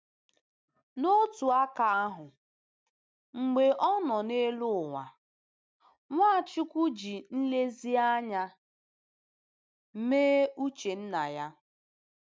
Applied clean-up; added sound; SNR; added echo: none; none; none; none.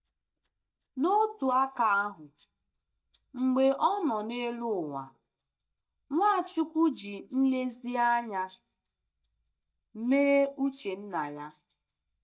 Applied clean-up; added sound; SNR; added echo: neural mask model DeepFilterNet 3.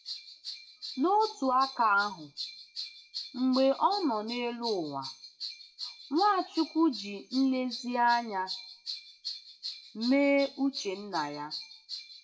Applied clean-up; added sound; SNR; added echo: classical method WPE with log-MMSE.